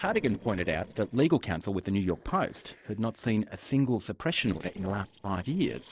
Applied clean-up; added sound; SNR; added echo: neural separator model SepFormer DNS4.